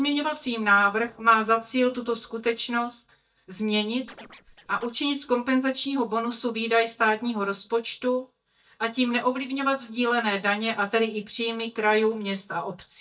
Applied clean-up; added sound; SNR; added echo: neural mask model DeepFilterNet 3.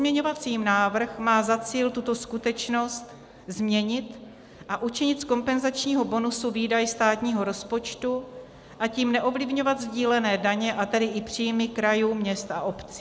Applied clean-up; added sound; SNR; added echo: none; none; none; none.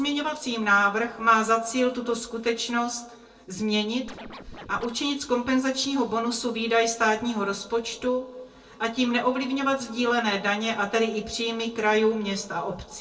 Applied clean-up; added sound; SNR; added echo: neural separator model SepFormer DNS4.